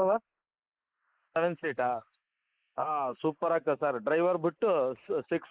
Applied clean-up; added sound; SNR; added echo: neural mask model Resemble Enhance denoiser.